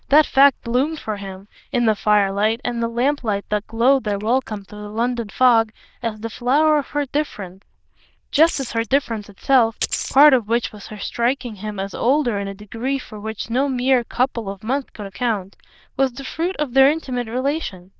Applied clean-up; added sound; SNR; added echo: neural diffusion model UNIVERSE++.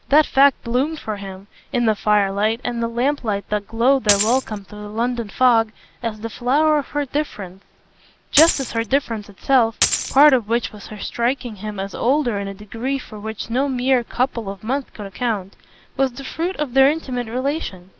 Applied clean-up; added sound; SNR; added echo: none; Coin (dropping); 2 dB; none.